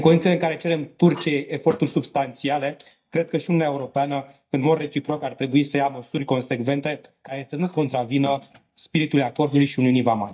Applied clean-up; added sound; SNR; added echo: neural mask model DeepFilterNet 3.